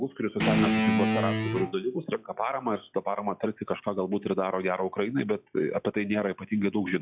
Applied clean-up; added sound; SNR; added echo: classical method log-MMSE.